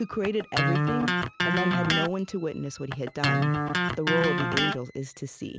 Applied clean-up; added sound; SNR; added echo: none; Electric guitar; -2 dB; none.